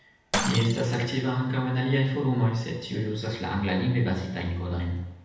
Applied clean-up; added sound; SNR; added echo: none; Shatter; 12 dB; reverberation time 0.9 s.